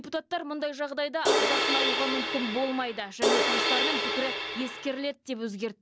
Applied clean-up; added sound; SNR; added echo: none; Crash cymbal; -5 dB; none.